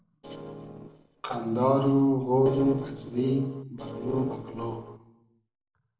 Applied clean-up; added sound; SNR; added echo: neural separator model SepFormer DNS4.